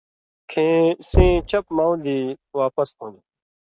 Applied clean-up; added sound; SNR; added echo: neural mask model RNNoise.